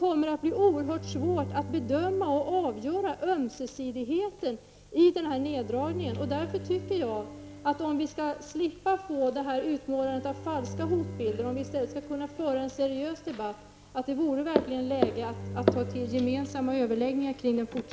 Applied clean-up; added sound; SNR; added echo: none; Bowed string instrument; 12 dB; none.